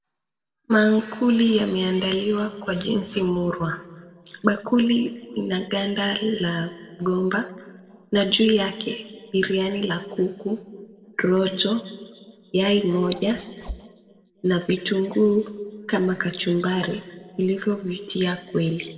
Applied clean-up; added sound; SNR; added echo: neural separator model SepFormer DNS4.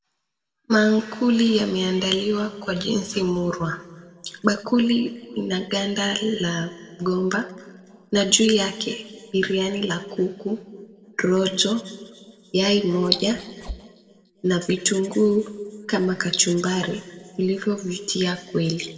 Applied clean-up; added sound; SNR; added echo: none; Zipper (clothing); 15 dB; reverberation time 1.3 s.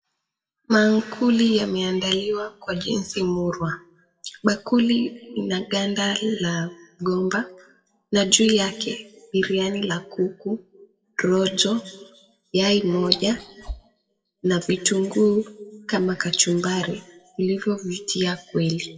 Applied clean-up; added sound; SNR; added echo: classical method WPE with log-MMSE.